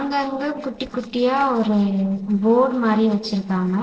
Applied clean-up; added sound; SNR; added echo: neural separator model SepFormer DNS4.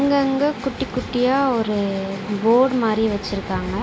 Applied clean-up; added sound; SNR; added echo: none; none; none; none.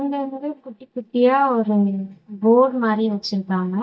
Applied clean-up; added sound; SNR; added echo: neural mask model DeepFilterNet 3.